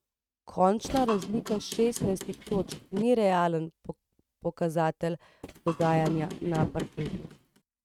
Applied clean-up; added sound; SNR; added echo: neural mask model RNNoise.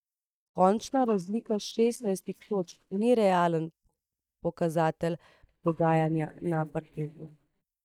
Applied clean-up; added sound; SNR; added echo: neural mask model DeepFilterNet 3.